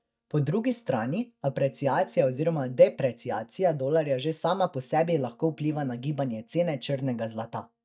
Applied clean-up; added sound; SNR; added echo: neural mask model DeepFilterNet 3.